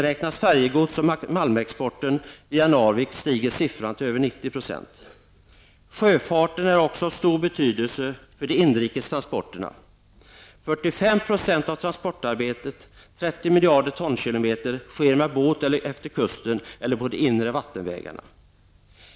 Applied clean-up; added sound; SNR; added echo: none; none; none; none.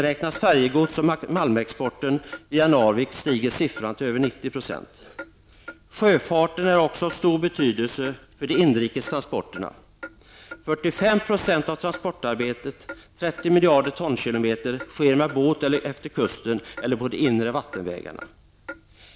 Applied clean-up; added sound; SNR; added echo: none; Clock; 20 dB; none.